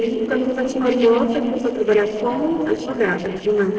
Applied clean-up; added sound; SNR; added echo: neural separator model SepFormer DNS4.